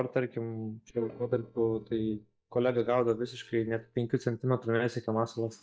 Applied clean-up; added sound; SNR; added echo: neural mask model DeepFilterNet 3.